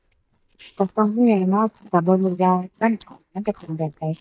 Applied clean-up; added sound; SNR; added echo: neural mask model DeepFilterNet 3.